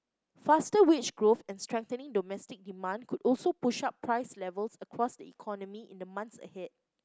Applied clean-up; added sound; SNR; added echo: none; none; none; none.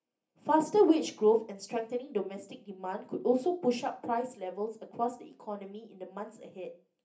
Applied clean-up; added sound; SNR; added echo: none; none; none; reverberation time 0.3 s.